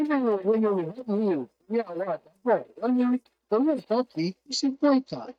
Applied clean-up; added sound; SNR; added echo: neural mask model DeepFilterNet 3.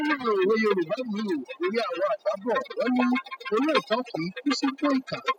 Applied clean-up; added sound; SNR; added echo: classical method spectral subtraction.